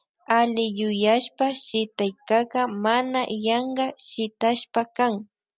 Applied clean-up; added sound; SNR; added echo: none; none; none; none.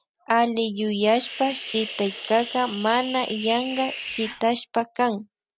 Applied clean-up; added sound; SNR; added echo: none; Hiss; 10 dB; none.